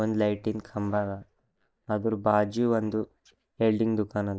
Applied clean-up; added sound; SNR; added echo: neural mask model DeepFilterNet 3.